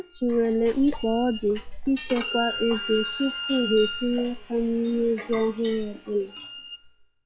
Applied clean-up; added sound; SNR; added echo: classical method log-MMSE.